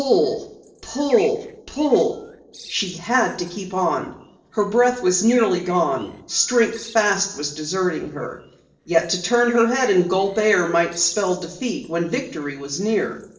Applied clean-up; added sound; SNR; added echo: neural separator model SepFormer DNS4.